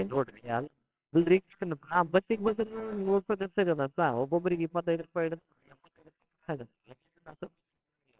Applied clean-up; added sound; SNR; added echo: neural separator model SepFormer WHAMR!.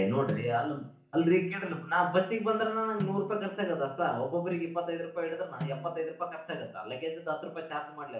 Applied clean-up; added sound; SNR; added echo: none; Snare drum; 13 dB; reverberation time 0.8 s.